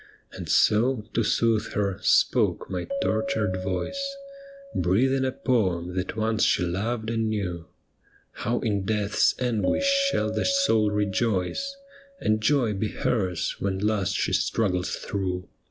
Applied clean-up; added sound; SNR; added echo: none; Keyboard (musical); 13 dB; none.